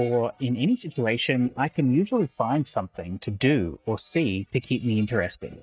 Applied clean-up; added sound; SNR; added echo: neural mask model DeepFilterNet 3.